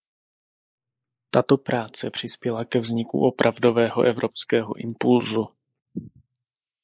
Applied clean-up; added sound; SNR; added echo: neural mask model Resemble Enhance denoiser.